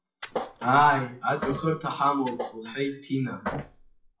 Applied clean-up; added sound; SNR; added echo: classical method WPE with log-MMSE.